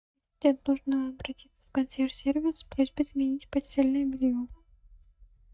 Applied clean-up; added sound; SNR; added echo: neural mask model DeepFilterNet 3.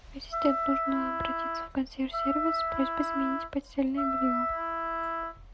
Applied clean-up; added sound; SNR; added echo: none; Wind instrument, woodwind instrument; 0 dB; none.